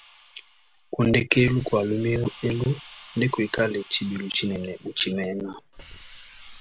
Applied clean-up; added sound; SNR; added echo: none; Hiss; 20 dB; none.